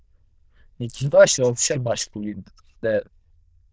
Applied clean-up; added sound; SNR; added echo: neural diffusion model UNIVERSE++.